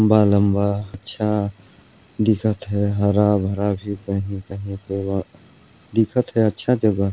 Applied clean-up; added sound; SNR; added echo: none; none; none; none.